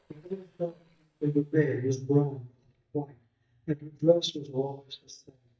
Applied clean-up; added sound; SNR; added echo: neural mask model DeepFilterNet 3.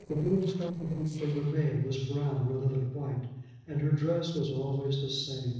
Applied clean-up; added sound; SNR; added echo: neural separator model SepFormer DNS4.